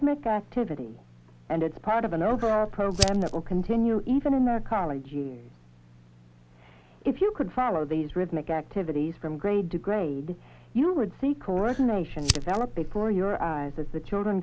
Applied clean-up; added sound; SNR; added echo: none; Fire; 6 dB; none.